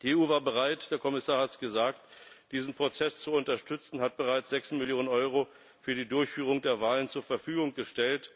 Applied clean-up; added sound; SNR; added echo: none; none; none; none.